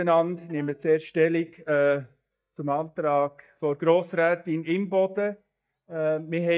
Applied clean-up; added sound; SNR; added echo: neural mask model DeepFilterNet 3.